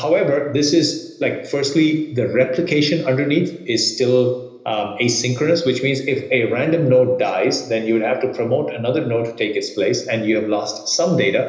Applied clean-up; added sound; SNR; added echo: none; none; none; reverberation time 0.8 s.